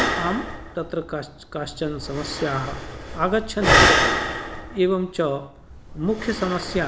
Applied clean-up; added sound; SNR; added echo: none; Breathing; -2 dB; none.